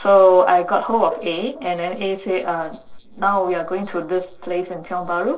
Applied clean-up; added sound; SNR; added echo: neural separator model SepFormer DNS4.